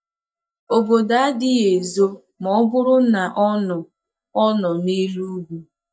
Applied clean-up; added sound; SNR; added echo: neural mask model DeepFilterNet 3.